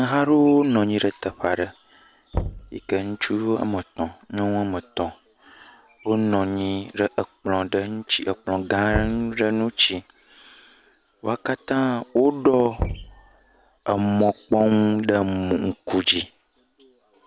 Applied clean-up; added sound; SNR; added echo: none; Knock / Wood; 11 dB; none.